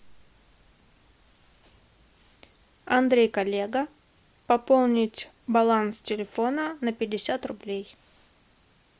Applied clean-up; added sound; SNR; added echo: none; none; none; none.